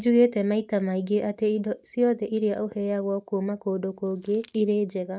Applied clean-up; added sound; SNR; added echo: neural mask model DeepFilterNet 3.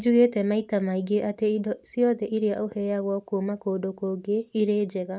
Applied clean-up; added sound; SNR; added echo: none; none; none; none.